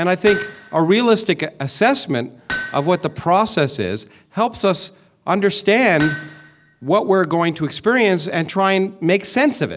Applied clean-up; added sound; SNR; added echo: none; Hammer; 13 dB; none.